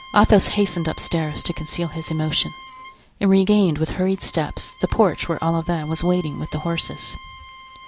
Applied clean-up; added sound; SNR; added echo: none; Bowed string instrument; 20 dB; none.